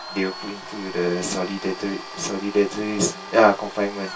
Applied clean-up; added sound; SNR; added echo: none; Domestic sounds, home sounds; 13 dB; reverberation time 0.2 s.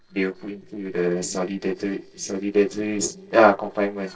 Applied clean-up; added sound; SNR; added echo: neural separator model SepFormer DNS4.